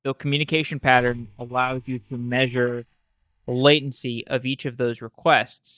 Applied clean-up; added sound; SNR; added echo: neural mask model DeepFilterNet 3.